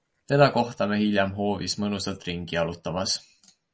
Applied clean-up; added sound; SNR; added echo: none; none; none; none.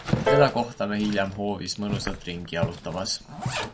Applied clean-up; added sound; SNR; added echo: none; Piano + Zipper (clothing); 2 dB; none.